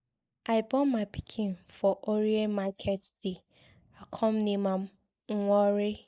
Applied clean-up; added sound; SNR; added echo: neural mask model Resemble Enhance denoiser.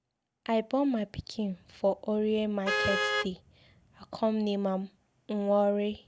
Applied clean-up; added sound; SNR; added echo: none; Vehicle horn, car horn, honking; 6 dB; none.